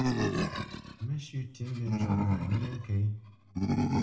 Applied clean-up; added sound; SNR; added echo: none; Animal; -2 dB; reverberation time 0.6 s.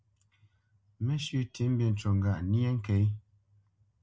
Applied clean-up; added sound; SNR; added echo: none; none; none; none.